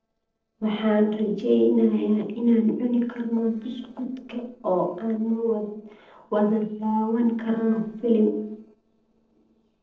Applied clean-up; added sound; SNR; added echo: neural separator model SepFormer DNS4.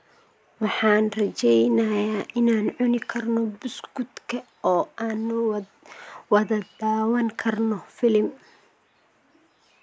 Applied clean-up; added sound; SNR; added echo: none; none; none; none.